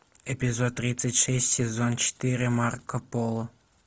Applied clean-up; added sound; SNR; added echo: none; none; none; none.